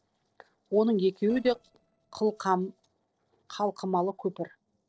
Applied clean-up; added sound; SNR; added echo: neural separator model SepFormer DNS4.